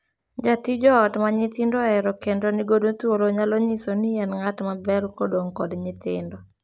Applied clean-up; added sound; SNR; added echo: none; none; none; none.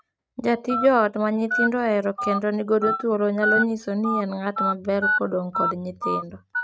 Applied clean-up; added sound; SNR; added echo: neural mask model RNNoise.